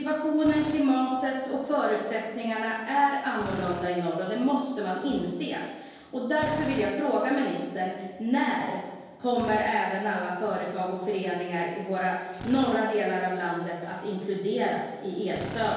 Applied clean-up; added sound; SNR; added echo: none; Drill; 17 dB; reverberation time 1.2 s.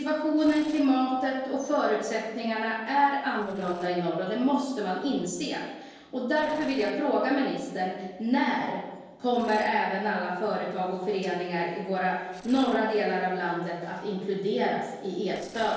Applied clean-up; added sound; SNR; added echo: neural separator model SepFormer DNS4.